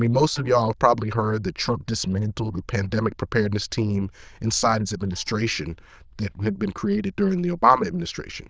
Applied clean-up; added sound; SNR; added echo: neural diffusion model UNIVERSE++.